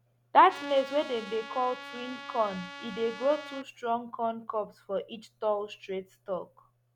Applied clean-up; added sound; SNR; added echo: none; Trumpet; 13 dB; none.